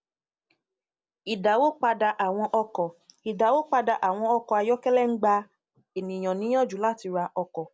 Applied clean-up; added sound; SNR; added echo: none; none; none; none.